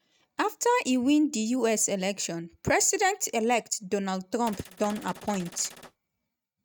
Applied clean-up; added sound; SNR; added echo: neural mask model RNNoise.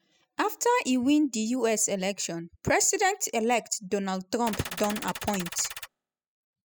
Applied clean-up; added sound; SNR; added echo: classical method spectral subtraction.